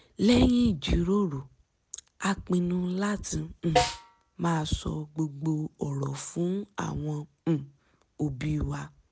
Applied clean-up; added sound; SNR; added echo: none; Snare drum; 3 dB; none.